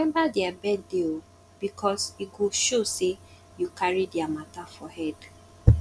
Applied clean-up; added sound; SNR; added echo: none; none; none; none.